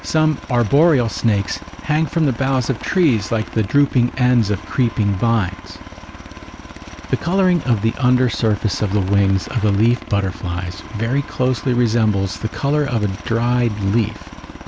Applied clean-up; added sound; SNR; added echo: none; Aircraft; 15 dB; none.